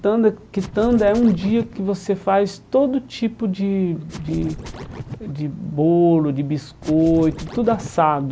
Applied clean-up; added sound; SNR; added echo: none; Scratching (performance technique); 13 dB; none.